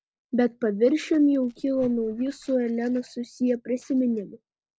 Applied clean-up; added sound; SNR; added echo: neural separator model SepFormer DNS4.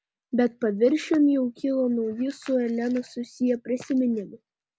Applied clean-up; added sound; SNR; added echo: none; none; none; none.